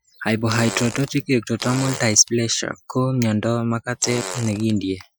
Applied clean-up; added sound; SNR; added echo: classical method Wiener filter.